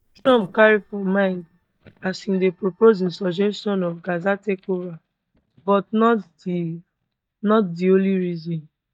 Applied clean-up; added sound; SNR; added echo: neural mask model DeepFilterNet 3.